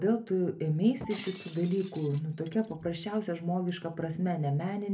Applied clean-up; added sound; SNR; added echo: none; Shatter; 18 dB; reverberation time 0.3 s.